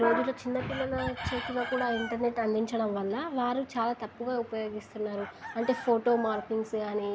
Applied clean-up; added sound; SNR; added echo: none; Chicken, rooster; 13 dB; none.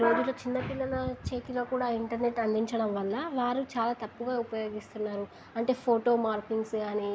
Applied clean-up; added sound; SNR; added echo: none; none; none; none.